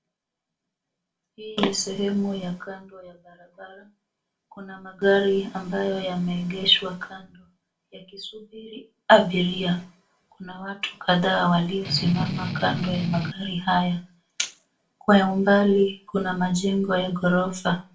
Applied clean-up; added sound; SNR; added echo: none; Strum; 5 dB; reverberation time 0.2 s.